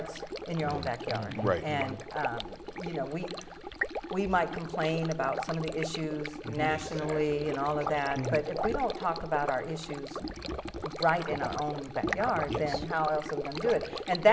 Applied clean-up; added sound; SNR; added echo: none; Stream; 6 dB; none.